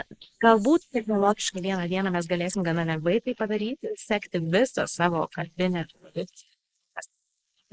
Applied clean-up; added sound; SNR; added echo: neural mask model Resemble Enhance denoiser.